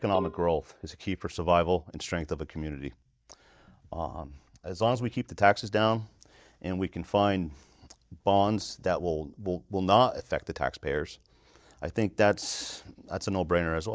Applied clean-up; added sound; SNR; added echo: neural mask model DeepFilterNet 3.